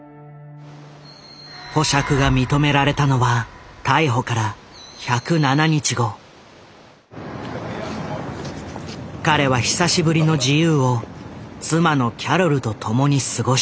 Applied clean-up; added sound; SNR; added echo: none; none; none; none.